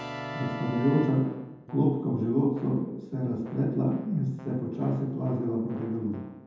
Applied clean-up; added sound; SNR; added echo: none; Keyboard (musical); 13 dB; reverberation time 0.9 s.